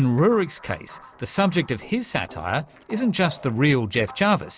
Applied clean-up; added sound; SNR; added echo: none; none; none; none.